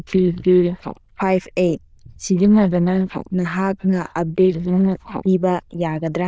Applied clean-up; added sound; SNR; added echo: neural diffusion model UNIVERSE++.